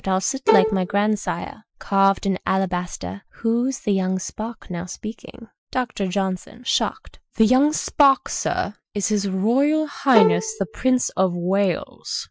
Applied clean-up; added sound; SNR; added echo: classical method Wiener filter.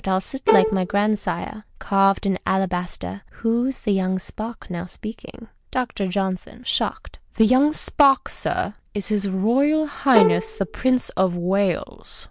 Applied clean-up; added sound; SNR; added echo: none; Bowed string instrument; 2 dB; none.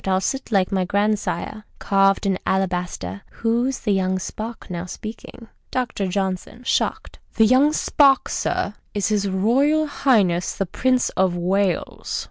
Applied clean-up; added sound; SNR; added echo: none; none; none; none.